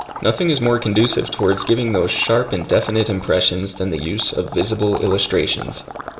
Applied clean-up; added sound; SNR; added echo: none; Water / Liquid; 14 dB; reverberation time 0.9 s.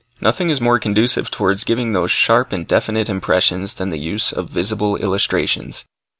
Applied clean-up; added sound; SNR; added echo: none; none; none; none.